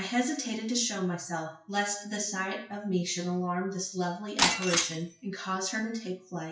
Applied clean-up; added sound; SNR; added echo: classical method WPE with log-MMSE.